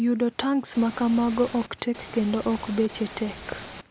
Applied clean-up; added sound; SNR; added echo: none; Ocean / Boat, Water vehicle; 15 dB; none.